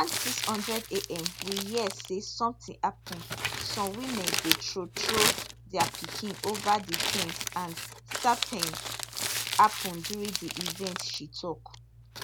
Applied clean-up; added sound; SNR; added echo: none; Crumpling, crinkling; 2 dB; none.